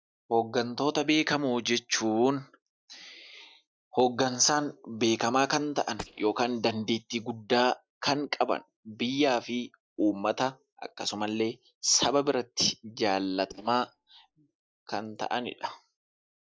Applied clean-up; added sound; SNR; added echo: neural mask model DeepFilterNet 3.